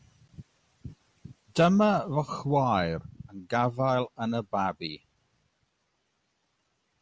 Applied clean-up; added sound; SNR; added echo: none; none; none; none.